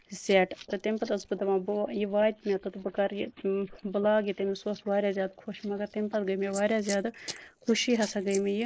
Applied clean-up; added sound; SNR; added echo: neural mask model Resemble Enhance denoiser.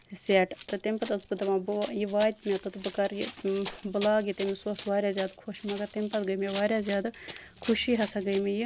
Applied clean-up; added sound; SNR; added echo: none; Run; 11 dB; none.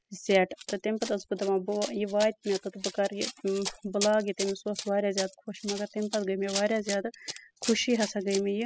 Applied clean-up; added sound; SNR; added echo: classical method spectral subtraction.